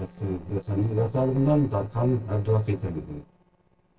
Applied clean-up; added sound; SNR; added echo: neural separator model SepFormer DNS4.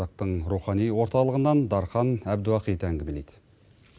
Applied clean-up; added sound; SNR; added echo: none; none; none; none.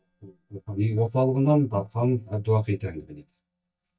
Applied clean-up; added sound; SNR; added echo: neural mask model DeepFilterNet 3.